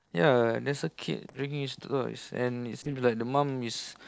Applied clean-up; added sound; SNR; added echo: neural separator model SepFormer DNS4.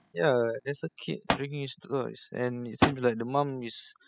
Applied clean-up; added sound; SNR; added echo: classical method spectral subtraction.